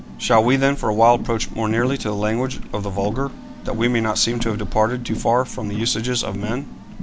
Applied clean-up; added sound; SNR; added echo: none; Car; 12 dB; none.